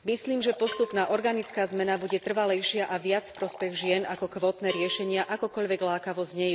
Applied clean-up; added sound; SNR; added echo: none; Bell + Liquid; 16 dB; none.